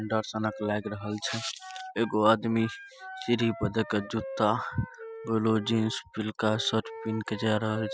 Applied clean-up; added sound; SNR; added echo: classical method spectral subtraction.